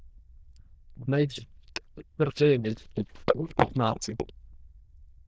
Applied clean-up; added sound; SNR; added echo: neural diffusion model UNIVERSE++.